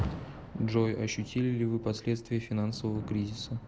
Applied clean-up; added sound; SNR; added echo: none; Rain; 10 dB; none.